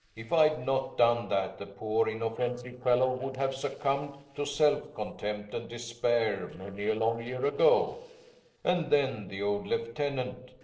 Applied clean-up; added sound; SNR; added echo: neural separator model SepFormer DNS4.